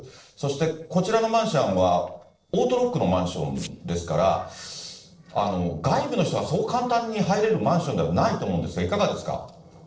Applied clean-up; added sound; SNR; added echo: neural separator model SepFormer DNS4.